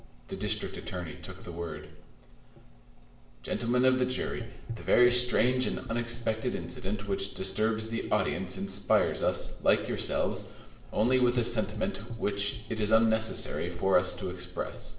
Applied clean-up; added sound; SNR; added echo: none; Gurgling / Engine; 15 dB; reverberation time 0.8 s.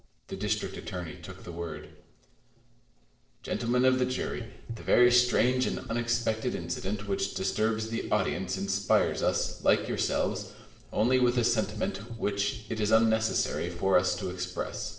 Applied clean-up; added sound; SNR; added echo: neural separator model SepFormer DNS4.